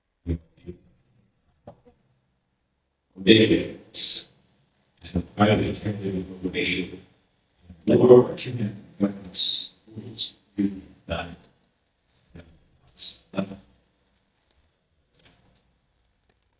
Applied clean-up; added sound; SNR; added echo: neural mask model DeepFilterNet 3.